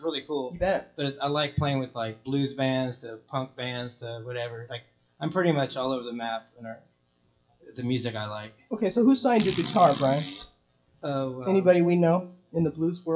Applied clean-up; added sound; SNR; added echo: classical method WPE with log-MMSE.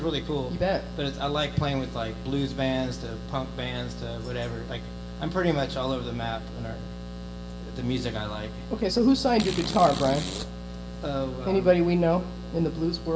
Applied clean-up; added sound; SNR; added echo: none; Fart; 10 dB; reverberation time 2.9 s.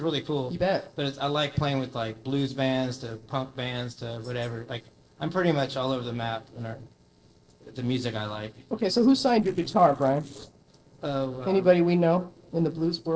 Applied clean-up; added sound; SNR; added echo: neural separator model SepFormer DNS4.